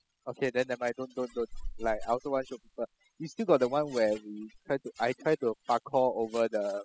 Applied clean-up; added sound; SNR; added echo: classical method spectral subtraction.